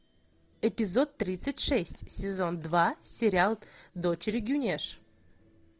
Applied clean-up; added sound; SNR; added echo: none; none; none; none.